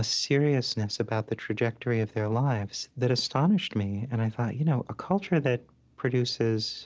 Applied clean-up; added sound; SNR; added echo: none; none; none; none.